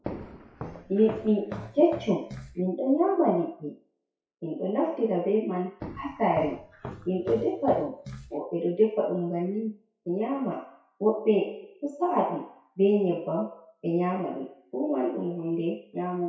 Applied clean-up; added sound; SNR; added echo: classical method WPE with log-MMSE.